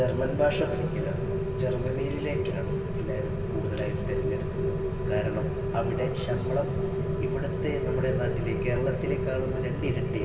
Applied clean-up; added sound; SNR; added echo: none; Rain; -3 dB; reverberation time 2.5 s.